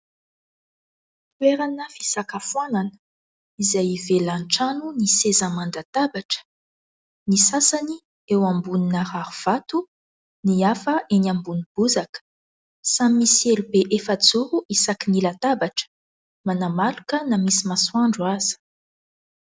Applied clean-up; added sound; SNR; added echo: none; none; none; none.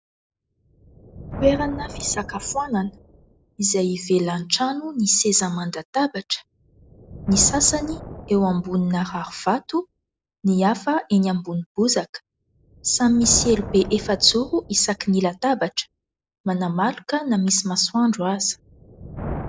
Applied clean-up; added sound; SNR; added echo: none; Thunder; 15 dB; none.